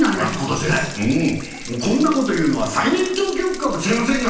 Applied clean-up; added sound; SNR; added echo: none; Stream / Trickle, dribble / Splash, splatter; 13 dB; reverberation time 0.9 s.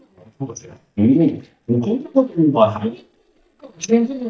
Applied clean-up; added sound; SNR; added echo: neural mask model DeepFilterNet 3.